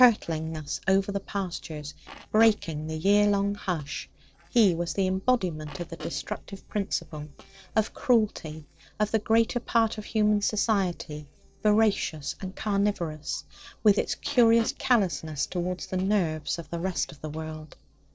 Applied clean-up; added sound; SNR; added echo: neural separator model SepFormer DNS4.